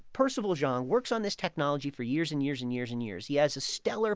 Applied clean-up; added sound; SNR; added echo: none; none; none; none.